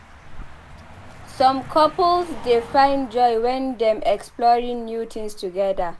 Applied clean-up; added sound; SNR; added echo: none; Car passing by; 14 dB; none.